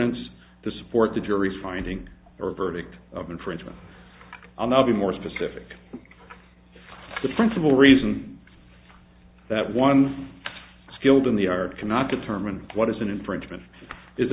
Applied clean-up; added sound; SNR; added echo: none; none; none; none.